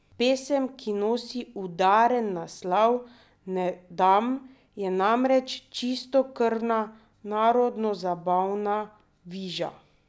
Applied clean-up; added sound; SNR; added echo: none; none; none; none.